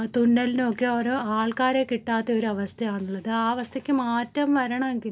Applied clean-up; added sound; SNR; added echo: none; none; none; none.